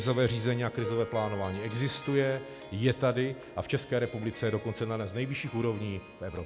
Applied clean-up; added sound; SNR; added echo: none; Harp; 14 dB; none.